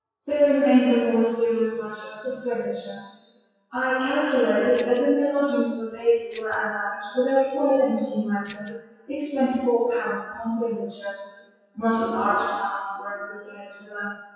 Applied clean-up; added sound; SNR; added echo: classical method WPE with log-MMSE.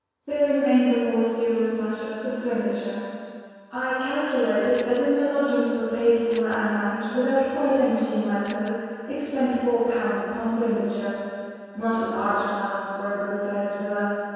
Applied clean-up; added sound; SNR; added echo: none; Scissors; 19 dB; reverberation time 2.2 s.